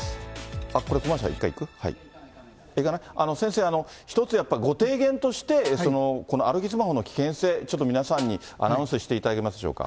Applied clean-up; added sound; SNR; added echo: none; Snare drum; 18 dB; none.